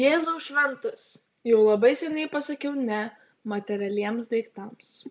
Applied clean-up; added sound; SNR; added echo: none; none; none; none.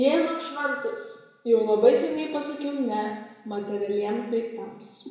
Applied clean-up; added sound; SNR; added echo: none; none; none; reverberation time 1.0 s.